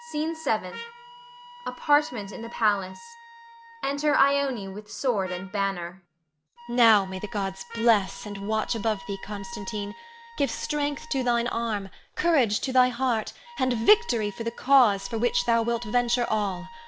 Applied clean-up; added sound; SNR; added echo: none; Trumpet + Wind instrument, woodwind instrument; 18 dB; none.